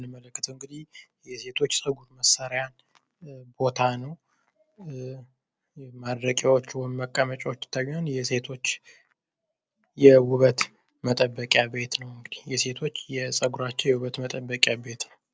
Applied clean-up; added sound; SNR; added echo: none; none; none; none.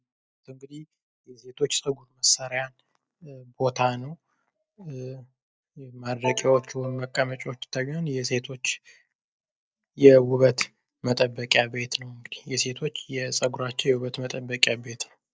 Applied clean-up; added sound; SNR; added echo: neural mask model DeepFilterNet 3.